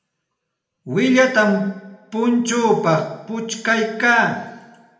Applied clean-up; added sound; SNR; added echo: none; none; none; reverberation time 0.8 s.